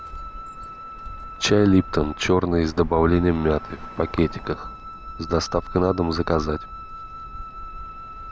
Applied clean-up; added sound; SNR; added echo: none; Wind instrument, woodwind instrument + Bird; 12 dB; none.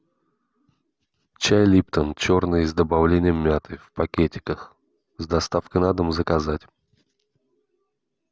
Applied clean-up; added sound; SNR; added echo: none; none; none; none.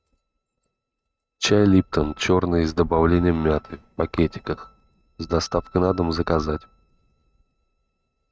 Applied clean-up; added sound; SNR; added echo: neural mask model RNNoise.